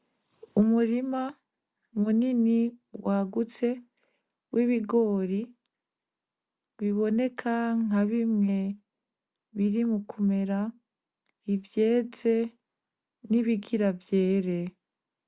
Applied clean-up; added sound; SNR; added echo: none; none; none; none.